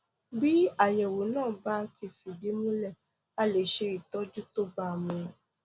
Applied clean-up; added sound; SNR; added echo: none; none; none; none.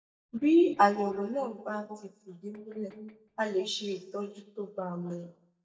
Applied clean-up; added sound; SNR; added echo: neural mask model DeepFilterNet 3.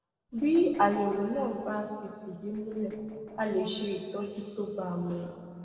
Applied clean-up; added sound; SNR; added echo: neural separator model SepFormer DNS4.